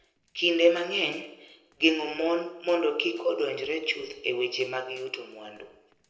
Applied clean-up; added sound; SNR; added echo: neural separator model SepFormer DNS4.